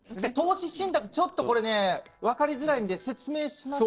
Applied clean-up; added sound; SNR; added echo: neural separator model SepFormer DNS4.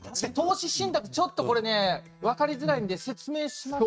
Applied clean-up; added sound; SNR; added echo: neural mask model RNNoise.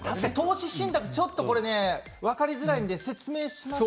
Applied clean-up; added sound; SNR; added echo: none; none; none; none.